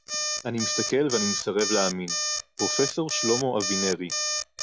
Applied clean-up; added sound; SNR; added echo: classical method log-MMSE.